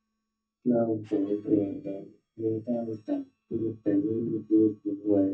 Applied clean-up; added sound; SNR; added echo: neural mask model DeepFilterNet 3.